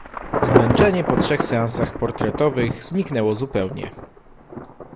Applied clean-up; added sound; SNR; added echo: none; Thunder / Traffic noise, roadway noise / Rain / Insect; 1 dB; none.